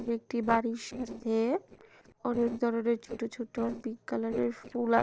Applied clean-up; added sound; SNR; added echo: neural separator model SepFormer DNS4.